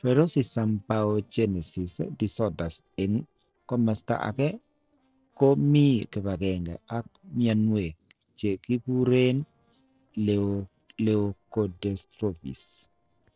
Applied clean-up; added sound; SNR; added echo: neural separator model SepFormer DNS4.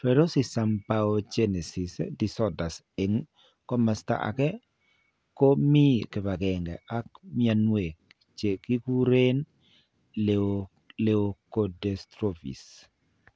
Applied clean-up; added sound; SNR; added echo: none; none; none; none.